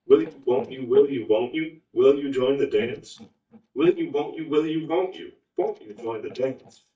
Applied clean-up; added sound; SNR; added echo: neural mask model DeepFilterNet 3.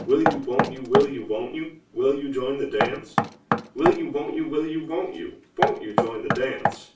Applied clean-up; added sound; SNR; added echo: none; Knock; 2 dB; reverberation time 0.3 s.